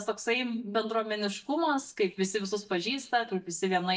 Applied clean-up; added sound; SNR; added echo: neural mask model DeepFilterNet 3.